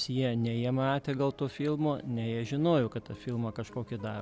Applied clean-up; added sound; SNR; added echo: none; none; none; none.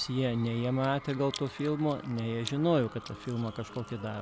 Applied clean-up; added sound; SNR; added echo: none; Crowd / Cheering + Chewing, mastication; 17 dB; none.